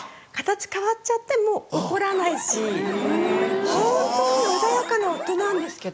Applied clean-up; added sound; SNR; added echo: none; Alarm; 10 dB; none.